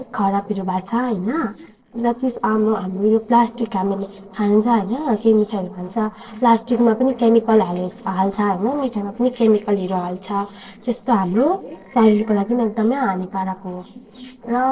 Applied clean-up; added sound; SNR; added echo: neural separator model SepFormer DNS4.